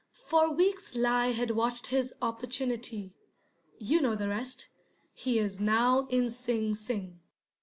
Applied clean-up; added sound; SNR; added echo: none; none; none; none.